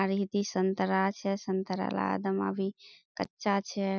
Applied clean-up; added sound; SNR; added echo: none; none; none; none.